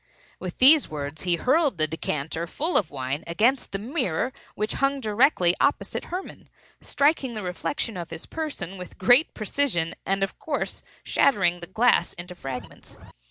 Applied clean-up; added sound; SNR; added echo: none; Zipper (clothing) + Tambourine; 16 dB; none.